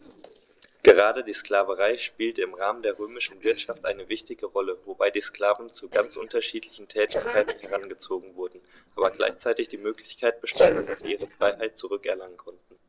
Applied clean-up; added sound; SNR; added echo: neural separator model SepFormer DNS4.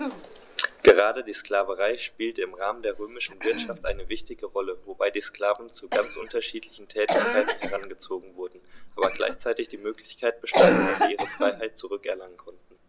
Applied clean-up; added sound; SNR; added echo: none; Cough; 3 dB; none.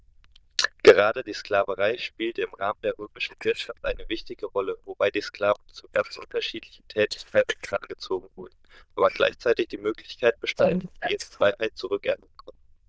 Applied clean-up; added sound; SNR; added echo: neural diffusion model UNIVERSE++.